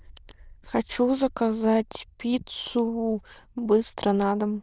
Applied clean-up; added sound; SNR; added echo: neural diffusion model UNIVERSE++.